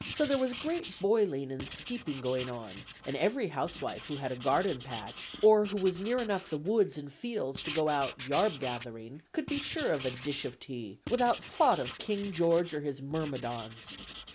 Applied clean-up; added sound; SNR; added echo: none; Writing; 13 dB; none.